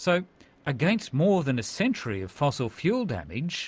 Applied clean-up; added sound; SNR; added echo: none; none; none; none.